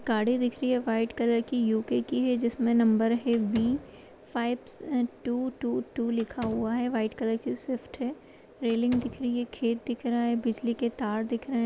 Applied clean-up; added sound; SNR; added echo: none; Slam; 18 dB; none.